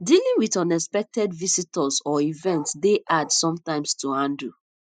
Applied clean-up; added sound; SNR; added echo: classical method spectral subtraction.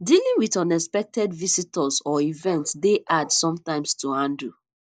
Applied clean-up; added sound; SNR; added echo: neural mask model Resemble Enhance denoiser.